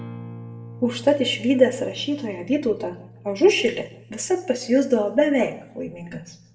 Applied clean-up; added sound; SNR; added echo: none; Acoustic guitar; 19 dB; reverberation time 0.6 s.